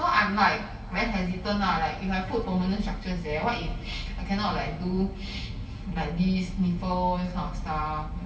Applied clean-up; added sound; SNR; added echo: none; none; none; reverberation time 2.0 s.